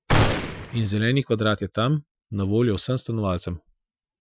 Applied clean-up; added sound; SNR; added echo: classical method Wiener filter.